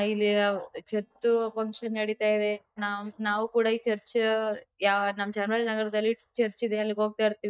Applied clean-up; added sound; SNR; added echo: neural mask model DeepFilterNet 3.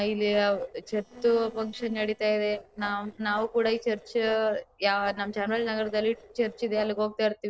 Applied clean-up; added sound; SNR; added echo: neural separator model SepFormer DNS4.